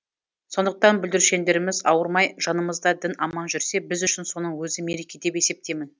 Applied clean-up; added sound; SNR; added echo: none; none; none; none.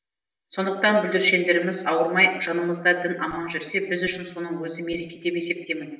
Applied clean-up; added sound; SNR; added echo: none; none; none; reverberation time 0.8 s.